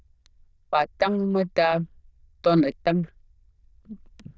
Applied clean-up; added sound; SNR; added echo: neural diffusion model UNIVERSE++.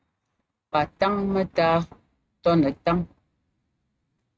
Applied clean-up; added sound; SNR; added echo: neural mask model RNNoise.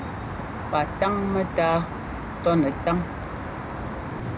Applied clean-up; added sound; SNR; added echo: none; Traffic noise, roadway noise; 5 dB; none.